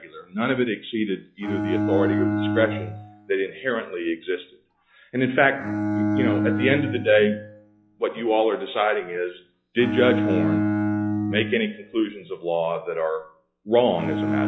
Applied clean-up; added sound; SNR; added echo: classical method log-MMSE.